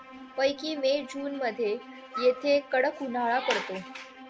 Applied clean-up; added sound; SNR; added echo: none; Bowed string instrument; 18 dB; none.